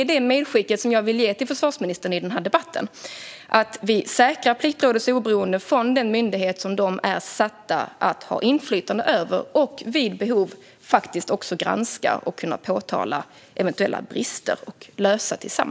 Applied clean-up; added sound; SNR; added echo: none; none; none; none.